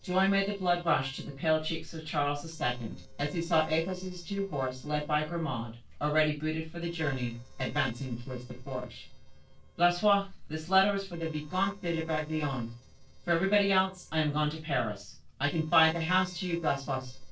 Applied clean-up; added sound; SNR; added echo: neural separator model SepFormer DNS4.